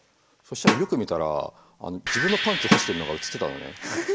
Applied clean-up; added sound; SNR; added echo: none; Drum; 1 dB; none.